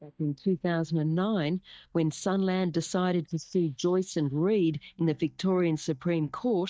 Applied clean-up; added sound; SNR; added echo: neural mask model DeepFilterNet 3.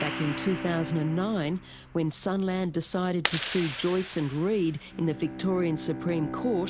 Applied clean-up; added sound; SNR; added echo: none; Clapping + Bowed string instrument; 9 dB; none.